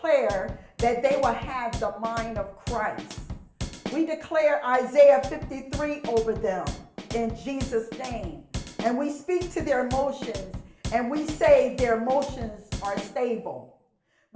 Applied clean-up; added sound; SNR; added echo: none; Drum kit; 11 dB; reverberation time 0.6 s.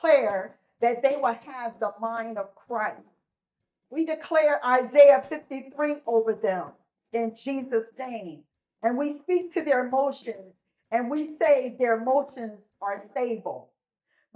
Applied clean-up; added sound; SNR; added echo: neural mask model DeepFilterNet 3.